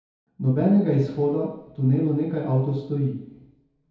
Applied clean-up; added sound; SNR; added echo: none; none; none; reverberation time 1.9 s.